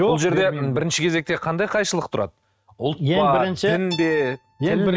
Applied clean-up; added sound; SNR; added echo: neural mask model RNNoise.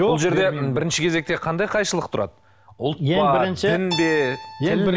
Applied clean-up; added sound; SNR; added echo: none; Keyboard (musical); 18 dB; none.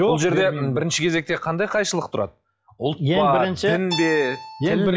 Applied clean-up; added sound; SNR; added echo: classical method log-MMSE.